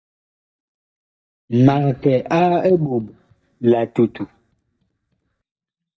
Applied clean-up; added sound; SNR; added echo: neural mask model DeepFilterNet 3.